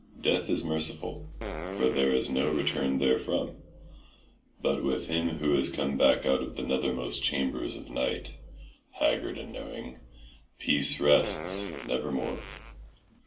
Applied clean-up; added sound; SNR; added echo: none; Fart; 11 dB; reverberation time 0.3 s.